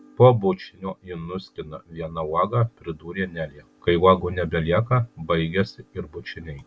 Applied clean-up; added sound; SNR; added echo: none; none; none; none.